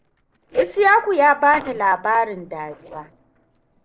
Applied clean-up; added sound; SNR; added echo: neural separator model SepFormer DNS4.